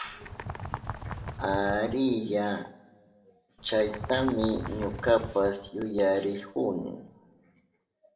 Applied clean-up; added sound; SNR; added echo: none; Bird; 8 dB; reverberation time 0.6 s.